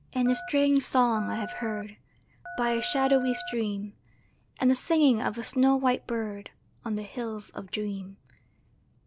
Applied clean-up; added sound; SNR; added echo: none; Telephone; 12 dB; none.